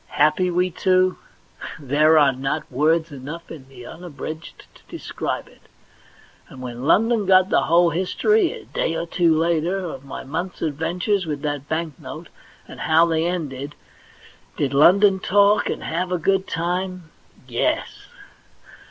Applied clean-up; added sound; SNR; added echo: none; none; none; none.